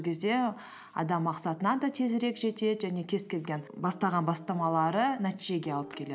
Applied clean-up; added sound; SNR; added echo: none; none; none; none.